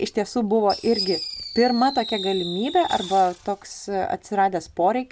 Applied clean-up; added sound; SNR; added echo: none; Fireworks; 11 dB; none.